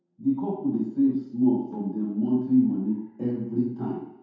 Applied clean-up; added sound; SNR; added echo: none; none; none; reverberation time 0.8 s.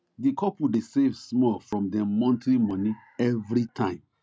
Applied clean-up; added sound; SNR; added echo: none; none; none; none.